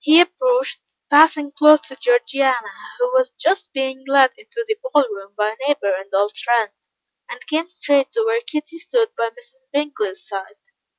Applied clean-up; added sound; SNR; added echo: none; none; none; none.